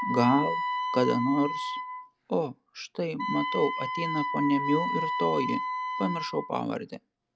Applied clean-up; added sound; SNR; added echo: none; Wind instrument, woodwind instrument; 3 dB; none.